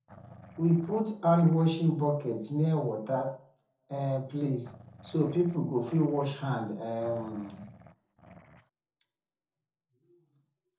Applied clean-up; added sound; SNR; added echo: neural separator model SepFormer DNS4.